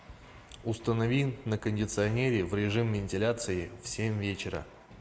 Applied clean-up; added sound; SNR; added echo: none; none; none; none.